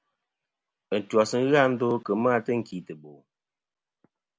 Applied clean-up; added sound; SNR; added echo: none; none; none; none.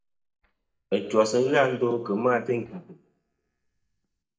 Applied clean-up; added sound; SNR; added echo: neural mask model DeepFilterNet 3.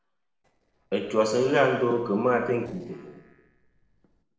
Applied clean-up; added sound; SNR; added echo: neural separator model SepFormer DNS4.